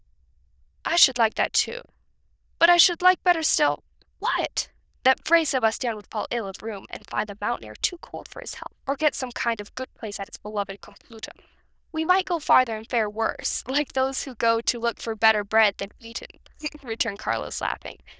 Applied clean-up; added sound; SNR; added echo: neural diffusion model UNIVERSE++.